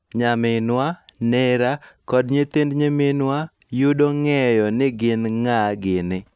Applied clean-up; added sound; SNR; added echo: none; none; none; none.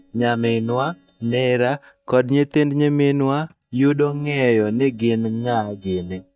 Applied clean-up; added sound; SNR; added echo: neural mask model DeepFilterNet 3.